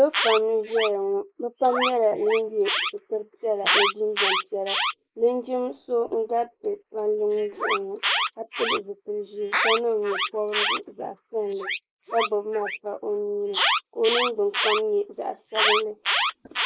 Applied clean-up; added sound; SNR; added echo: neural mask model Resemble Enhance denoiser.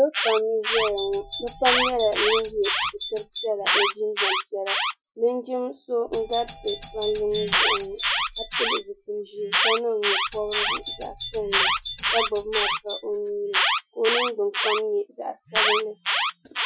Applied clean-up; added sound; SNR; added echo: classical method Wiener filter.